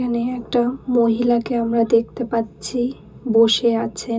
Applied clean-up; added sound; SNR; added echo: none; none; none; reverberation time 0.2 s.